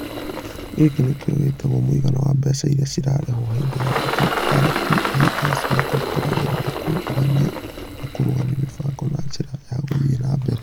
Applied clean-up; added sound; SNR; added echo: none; Engine; 6 dB; none.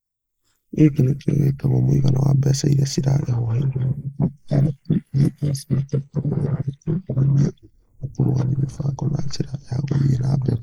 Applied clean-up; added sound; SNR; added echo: neural mask model Resemble Enhance denoiser.